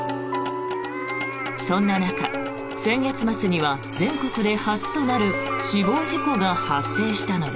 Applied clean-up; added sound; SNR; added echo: none; Meow; 12 dB; none.